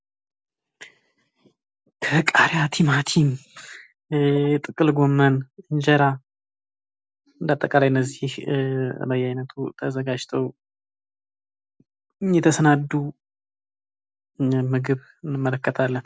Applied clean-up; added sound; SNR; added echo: none; none; none; none.